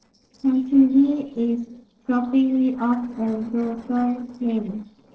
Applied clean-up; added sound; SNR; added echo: neural separator model SepFormer DNS4.